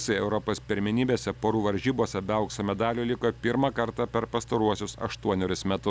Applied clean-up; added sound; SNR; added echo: none; Engine; 19 dB; none.